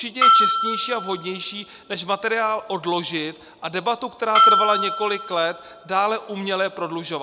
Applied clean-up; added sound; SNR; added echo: none; Bell; -4 dB; none.